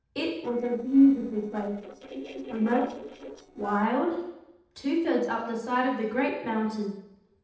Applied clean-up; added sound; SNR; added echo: neural separator model SepFormer DNS4.